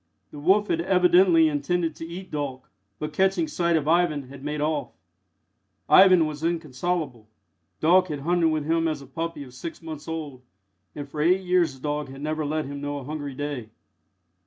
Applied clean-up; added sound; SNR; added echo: none; none; none; none.